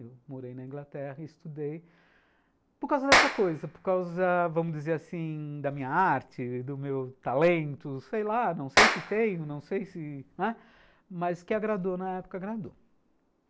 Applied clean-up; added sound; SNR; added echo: none; Clapping; -3 dB; none.